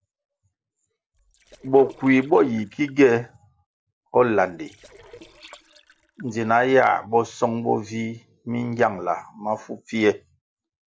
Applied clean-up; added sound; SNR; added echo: neural separator model SepFormer DNS4.